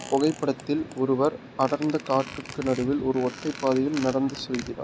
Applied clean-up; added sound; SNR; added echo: none; Squeak; 17 dB; none.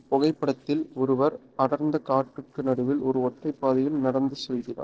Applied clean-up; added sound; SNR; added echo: neural separator model SepFormer DNS4.